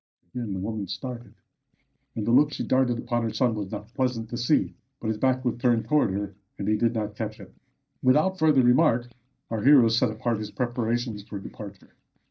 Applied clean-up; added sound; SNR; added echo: neural mask model DeepFilterNet 3.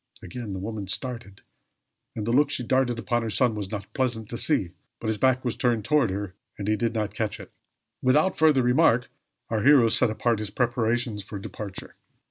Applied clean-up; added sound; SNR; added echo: none; none; none; none.